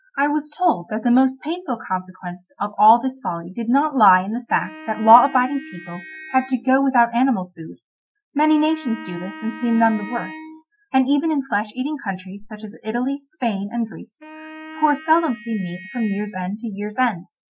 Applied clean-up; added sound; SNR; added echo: classical method Wiener filter.